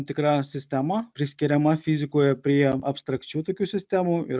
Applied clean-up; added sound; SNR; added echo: none; none; none; none.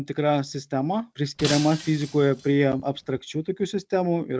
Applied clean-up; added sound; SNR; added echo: none; Shatter; 12 dB; none.